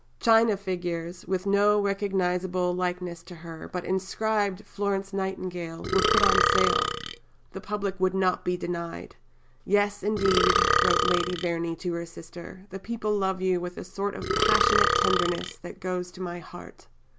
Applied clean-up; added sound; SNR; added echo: none; Burping, eructation; -3 dB; none.